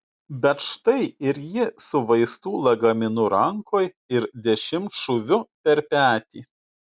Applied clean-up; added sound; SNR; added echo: none; none; none; none.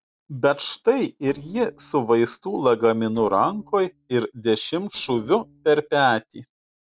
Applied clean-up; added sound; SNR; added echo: neural separator model SepFormer DNS4.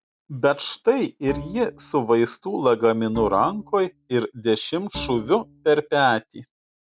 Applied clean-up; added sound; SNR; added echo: none; Bowed string instrument; 17 dB; none.